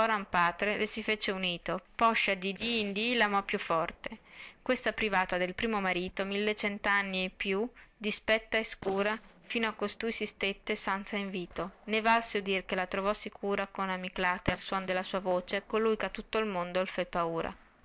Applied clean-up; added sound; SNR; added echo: neural separator model SepFormer DNS4.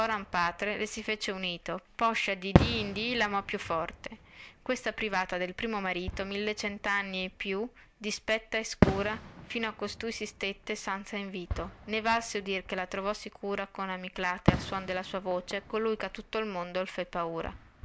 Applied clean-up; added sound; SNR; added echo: none; Fireworks; 3 dB; none.